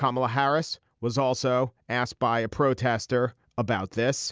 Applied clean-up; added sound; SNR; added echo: none; none; none; none.